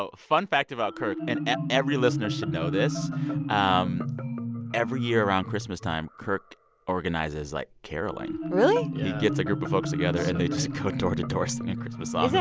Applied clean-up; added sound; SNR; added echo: none; Marimba, xylophone; 4 dB; none.